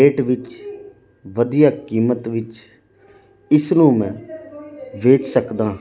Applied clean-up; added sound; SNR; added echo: none; none; none; none.